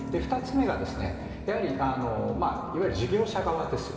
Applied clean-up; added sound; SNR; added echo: none; Piano; 13 dB; reverberation time 2.3 s.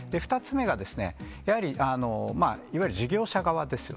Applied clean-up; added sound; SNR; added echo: none; none; none; none.